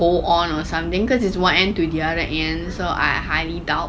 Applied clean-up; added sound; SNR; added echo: none; Bass guitar; 17 dB; none.